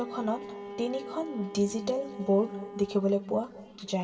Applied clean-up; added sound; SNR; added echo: none; Bowed string instrument; 13 dB; reverberation time 2.1 s.